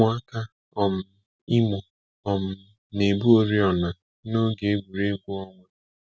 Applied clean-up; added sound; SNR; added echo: none; none; none; none.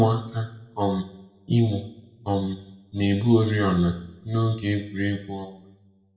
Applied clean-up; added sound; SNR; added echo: none; none; none; reverberation time 0.6 s.